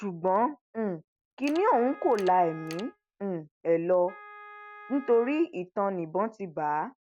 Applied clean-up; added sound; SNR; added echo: none; Mechanisms + Wind instrument, woodwind instrument; 20 dB; none.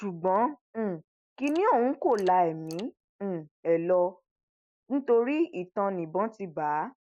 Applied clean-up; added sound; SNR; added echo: neural mask model Resemble Enhance denoiser.